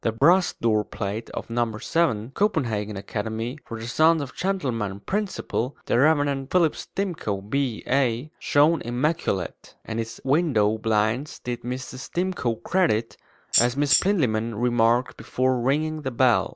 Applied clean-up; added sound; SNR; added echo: neural mask model Resemble Enhance denoiser.